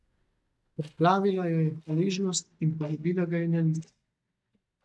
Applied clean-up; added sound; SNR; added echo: neural mask model DeepFilterNet 3.